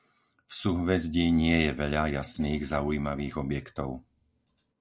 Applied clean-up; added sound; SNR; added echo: neural mask model Resemble Enhance denoiser.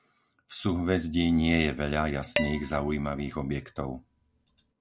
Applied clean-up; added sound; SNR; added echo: none; Dishes, pots, and pans; 6 dB; none.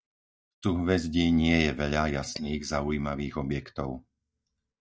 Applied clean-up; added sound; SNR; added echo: neural mask model DeepFilterNet 3.